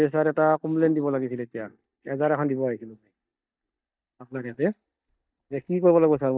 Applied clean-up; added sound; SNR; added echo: neural mask model DeepFilterNet 3.